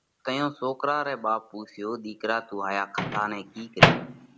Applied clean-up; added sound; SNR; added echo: none; Microwave oven; -1 dB; none.